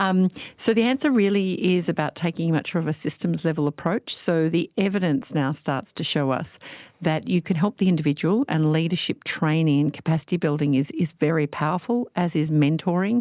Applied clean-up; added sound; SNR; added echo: none; none; none; none.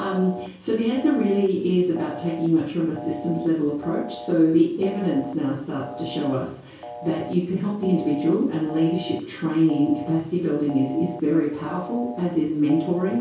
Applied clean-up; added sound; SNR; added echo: none; Telephone; 16 dB; reverberation time 0.6 s.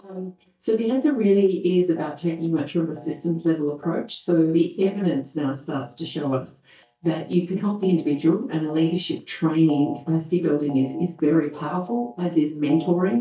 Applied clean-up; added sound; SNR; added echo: neural mask model DeepFilterNet 3.